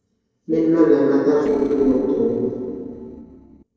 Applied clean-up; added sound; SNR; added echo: neural separator model SepFormer DNS4.